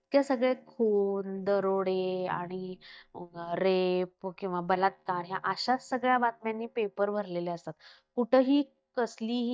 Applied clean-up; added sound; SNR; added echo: neural mask model DeepFilterNet 3.